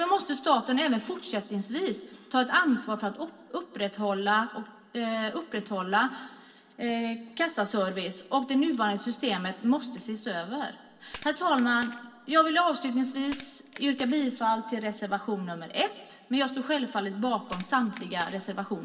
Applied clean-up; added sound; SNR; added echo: none; Crack; 18 dB; reverberation time 1.7 s.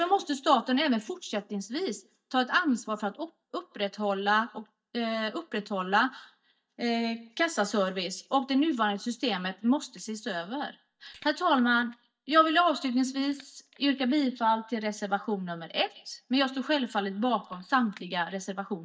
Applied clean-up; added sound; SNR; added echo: neural mask model DeepFilterNet 3.